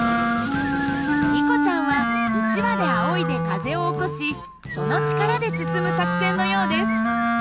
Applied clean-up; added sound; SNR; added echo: none; Wind instrument, woodwind instrument; -4 dB; none.